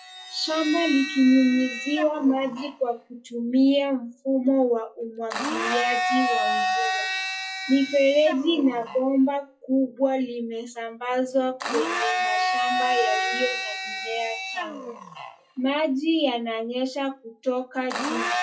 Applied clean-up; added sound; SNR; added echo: classical method WPE with log-MMSE.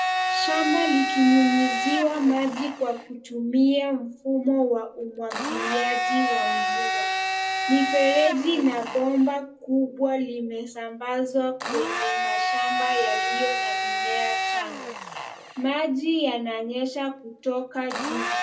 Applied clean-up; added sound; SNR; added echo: none; Domestic sounds, home sounds; 3 dB; reverberation time 0.2 s.